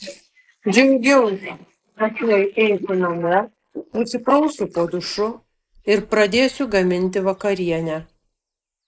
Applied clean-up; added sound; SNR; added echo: neural mask model Resemble Enhance denoiser.